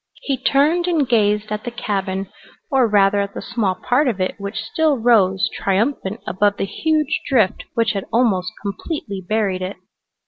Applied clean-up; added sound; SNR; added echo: none; none; none; none.